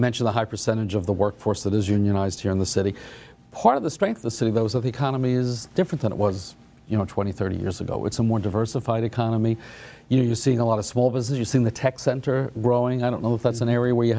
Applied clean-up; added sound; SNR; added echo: none; none; none; none.